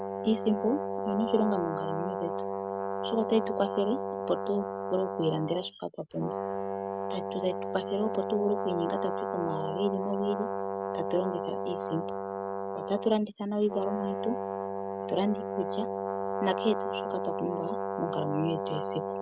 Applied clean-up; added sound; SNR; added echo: none; Brass instrument; 1 dB; none.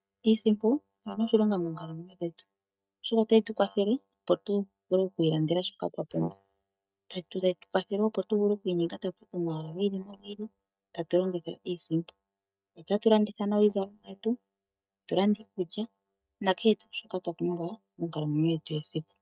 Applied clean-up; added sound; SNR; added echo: neural mask model DeepFilterNet 3.